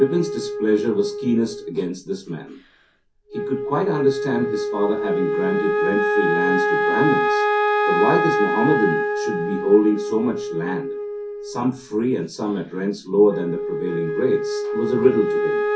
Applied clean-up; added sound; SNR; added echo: none; Wind instrument, woodwind instrument; 1 dB; reverberation time 0.3 s.